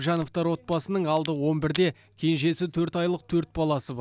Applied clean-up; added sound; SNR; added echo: none; Crack; 15 dB; none.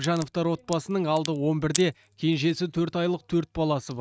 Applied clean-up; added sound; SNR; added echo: neural mask model RNNoise.